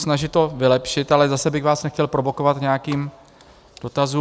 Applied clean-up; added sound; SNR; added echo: none; none; none; none.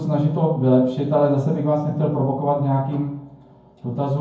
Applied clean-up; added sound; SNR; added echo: none; none; none; reverberation time 0.9 s.